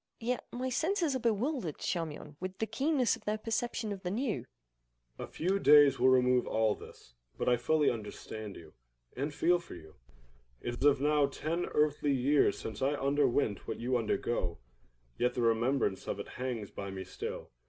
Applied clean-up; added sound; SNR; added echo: none; none; none; none.